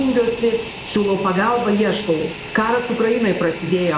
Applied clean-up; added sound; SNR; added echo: none; Fixed-wing aircraft, airplane; 12 dB; none.